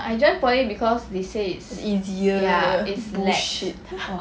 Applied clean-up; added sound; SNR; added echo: none; none; none; none.